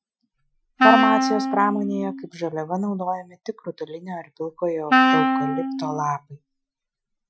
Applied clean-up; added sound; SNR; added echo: classical method Wiener filter.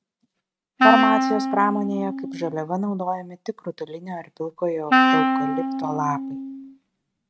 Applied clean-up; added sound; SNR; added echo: neural mask model RNNoise.